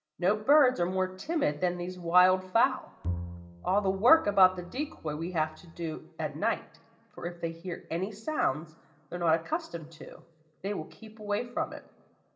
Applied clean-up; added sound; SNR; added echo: none; Bowed string instrument; 11 dB; reverberation time 1.3 s.